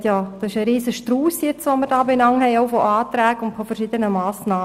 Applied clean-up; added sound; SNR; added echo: none; none; none; none.